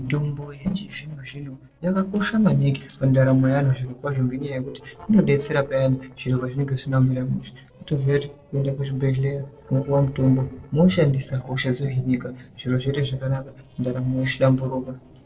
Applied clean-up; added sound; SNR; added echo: neural separator model SepFormer DNS4.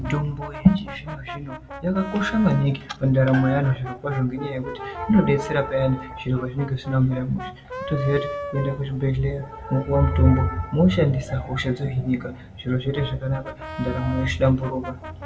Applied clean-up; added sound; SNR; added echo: none; Brass instrument; 15 dB; reverberation time 0.3 s.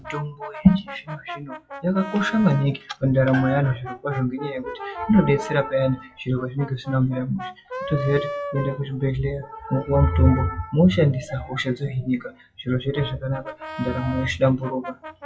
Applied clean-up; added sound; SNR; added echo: classical method WPE with log-MMSE.